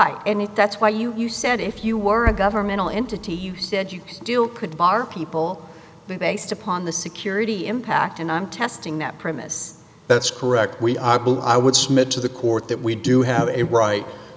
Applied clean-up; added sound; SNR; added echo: none; Tap; 10 dB; none.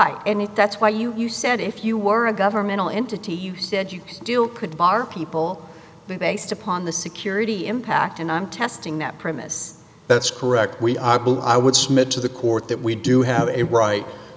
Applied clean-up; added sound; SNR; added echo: none; none; none; none.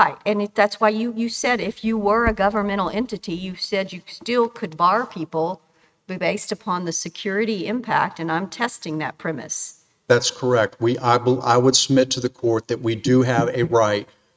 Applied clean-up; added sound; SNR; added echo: neural mask model RNNoise.